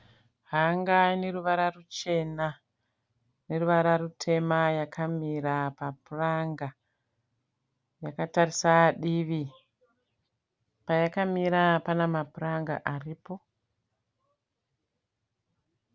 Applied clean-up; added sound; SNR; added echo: none; none; none; none.